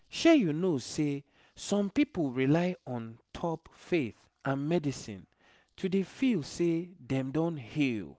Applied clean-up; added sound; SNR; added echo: none; none; none; none.